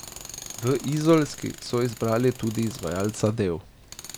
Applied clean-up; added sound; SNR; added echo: none; Tools; 16 dB; none.